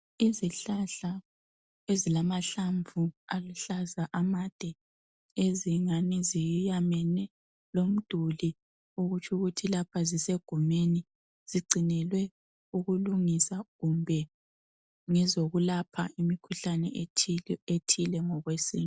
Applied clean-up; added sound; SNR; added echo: none; none; none; none.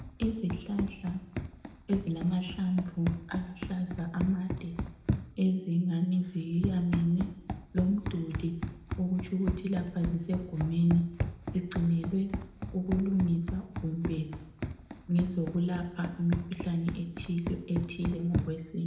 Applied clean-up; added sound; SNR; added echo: none; Run; 7 dB; reverberation time 0.7 s.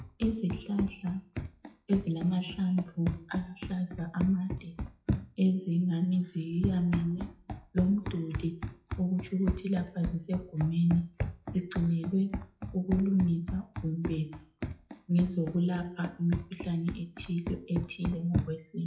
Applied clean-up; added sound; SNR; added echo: classical method WPE with log-MMSE.